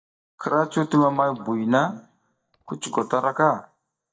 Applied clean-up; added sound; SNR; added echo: neural mask model DeepFilterNet 3.